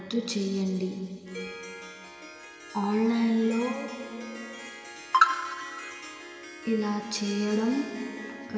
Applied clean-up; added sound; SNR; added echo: none; Harp; 14 dB; reverberation time 2.8 s.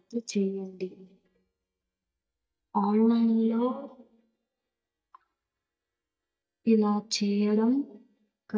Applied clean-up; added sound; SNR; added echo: neural mask model DeepFilterNet 3.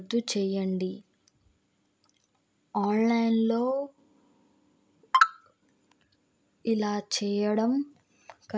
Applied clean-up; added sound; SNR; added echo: none; none; none; none.